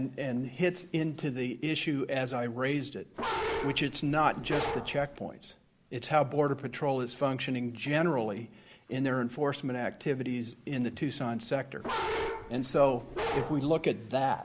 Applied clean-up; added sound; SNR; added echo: none; Bark; 4 dB; none.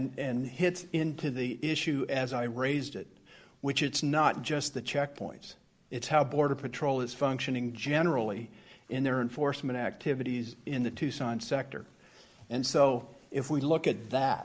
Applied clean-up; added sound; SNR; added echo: none; none; none; none.